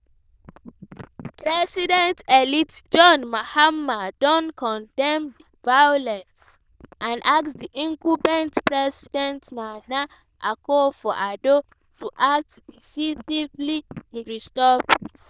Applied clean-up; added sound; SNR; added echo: neural diffusion model UNIVERSE++.